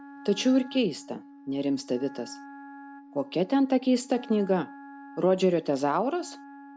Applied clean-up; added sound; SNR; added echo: none; Wind instrument, woodwind instrument; 19 dB; none.